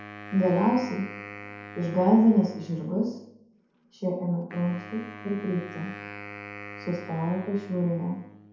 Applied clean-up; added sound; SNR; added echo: none; Wind instrument, woodwind instrument; 15 dB; reverberation time 0.8 s.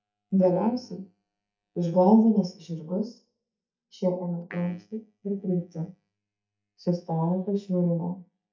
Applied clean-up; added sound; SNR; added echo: neural mask model DeepFilterNet 3.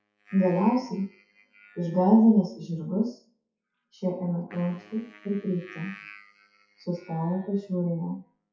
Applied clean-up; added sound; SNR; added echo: classical method WPE with log-MMSE.